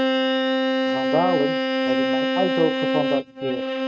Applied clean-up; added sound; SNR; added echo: neural mask model RNNoise.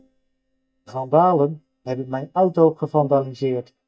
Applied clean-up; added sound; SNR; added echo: neural mask model DeepFilterNet 3.